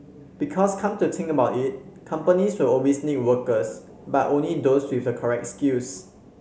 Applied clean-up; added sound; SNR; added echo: none; none; none; none.